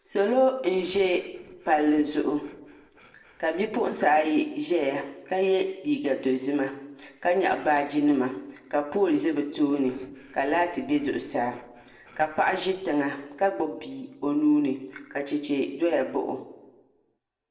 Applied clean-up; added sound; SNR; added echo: neural separator model SepFormer DNS4.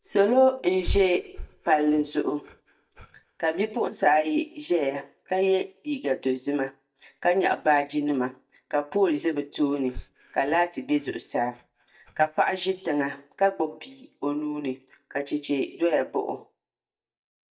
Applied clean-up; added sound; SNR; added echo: neural mask model DeepFilterNet 3.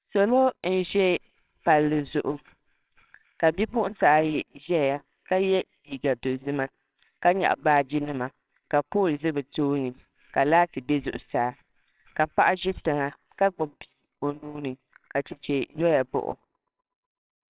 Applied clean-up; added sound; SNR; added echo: neural separator model SepFormer WHAMR!.